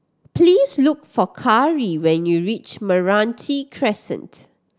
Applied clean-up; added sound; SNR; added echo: none; none; none; none.